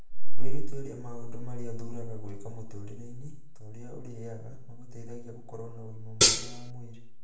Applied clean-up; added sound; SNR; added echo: none; Hi-hat; 0 dB; reverberation time 0.6 s.